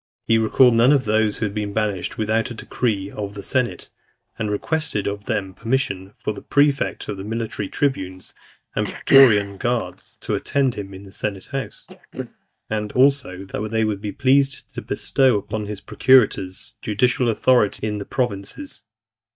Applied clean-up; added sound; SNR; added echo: neural mask model DeepFilterNet 3.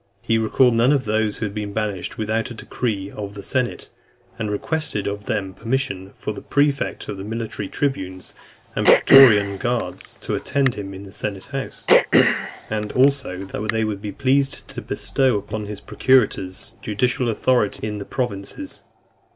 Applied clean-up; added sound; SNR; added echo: none; Cough; 1 dB; none.